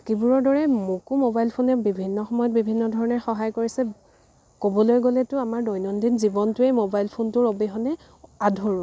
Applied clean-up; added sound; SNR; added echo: none; none; none; none.